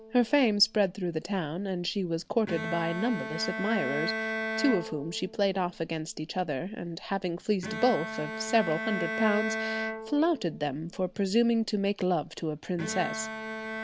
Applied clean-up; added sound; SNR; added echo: none; Bowed string instrument; 8 dB; none.